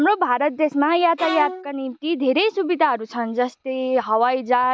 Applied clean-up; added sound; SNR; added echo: none; Bowed string instrument; 9 dB; none.